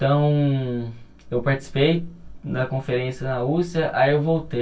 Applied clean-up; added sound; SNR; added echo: none; none; none; reverberation time 0.1 s.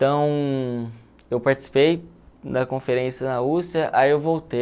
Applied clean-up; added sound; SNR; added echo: none; none; none; none.